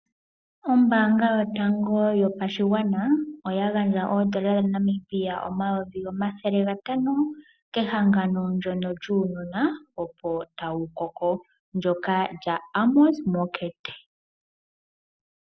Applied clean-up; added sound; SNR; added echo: none; none; none; none.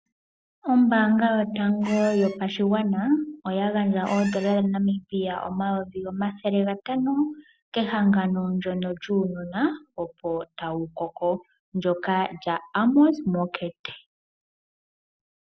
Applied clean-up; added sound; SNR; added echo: none; Squeak; 15 dB; none.